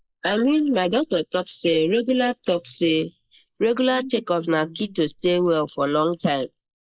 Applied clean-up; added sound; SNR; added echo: neural mask model Resemble Enhance denoiser.